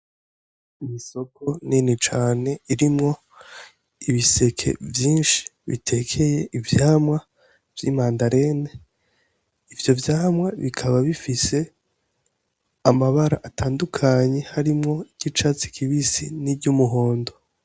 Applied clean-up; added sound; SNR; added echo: none; none; none; none.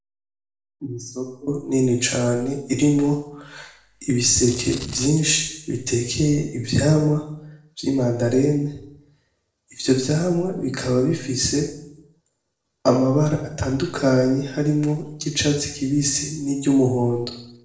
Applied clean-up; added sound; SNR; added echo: neural separator model SepFormer DNS4.